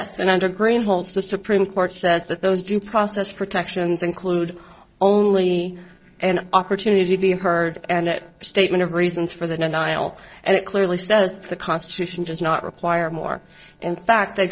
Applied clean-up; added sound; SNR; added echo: neural separator model SepFormer DNS4.